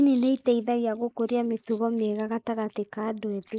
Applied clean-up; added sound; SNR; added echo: neural mask model Resemble Enhance denoiser.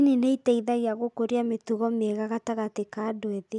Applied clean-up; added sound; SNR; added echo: none; none; none; none.